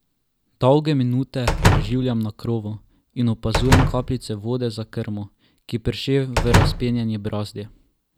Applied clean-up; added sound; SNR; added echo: none; Slam; 0 dB; none.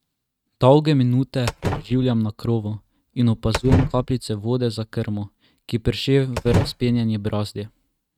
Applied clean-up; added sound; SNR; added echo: neural mask model RNNoise.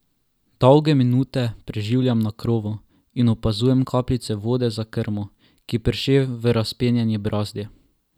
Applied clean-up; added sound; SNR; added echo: none; none; none; none.